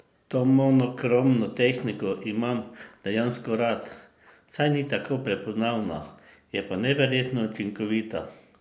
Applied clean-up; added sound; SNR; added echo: none; none; none; none.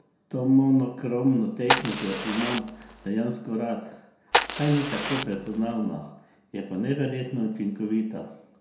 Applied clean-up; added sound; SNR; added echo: none; Fire; 1 dB; reverberation time 0.5 s.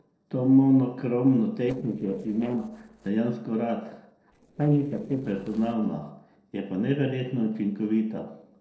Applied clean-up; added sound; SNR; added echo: neural separator model SepFormer DNS4.